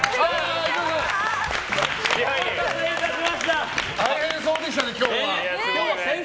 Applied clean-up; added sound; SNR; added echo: none; none; none; none.